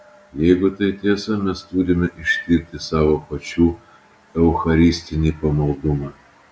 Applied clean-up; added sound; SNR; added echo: none; none; none; none.